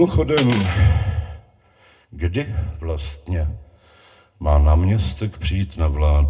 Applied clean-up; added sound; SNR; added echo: none; Cutlery, silverware; 13 dB; reverberation time 0.2 s.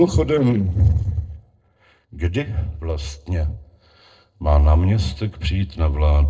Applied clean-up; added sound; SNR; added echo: neural separator model SepFormer DNS4.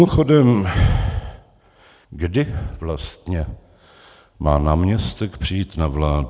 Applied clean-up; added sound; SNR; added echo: none; none; none; none.